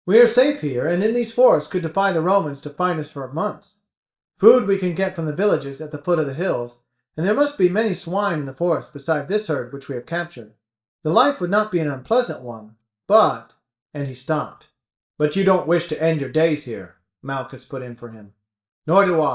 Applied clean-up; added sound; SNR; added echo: neural mask model DeepFilterNet 3.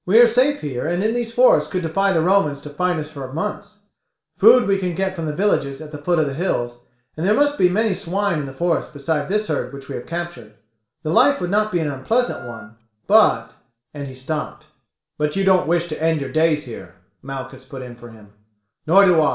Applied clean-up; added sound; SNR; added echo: none; Wind instrument, woodwind instrument; 17 dB; reverberation time 0.4 s.